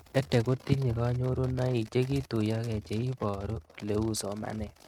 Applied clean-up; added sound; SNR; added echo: neural mask model RNNoise.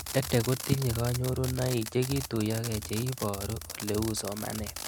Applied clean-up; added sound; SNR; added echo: none; Fireworks; 10 dB; none.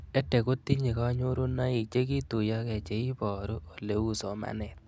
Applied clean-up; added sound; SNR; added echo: none; none; none; none.